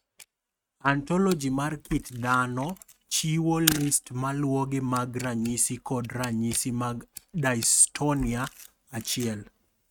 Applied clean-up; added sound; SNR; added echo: neural mask model RNNoise.